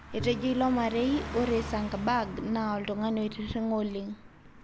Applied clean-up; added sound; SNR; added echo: none; Bowed string instrument + Car passing by; 11 dB; none.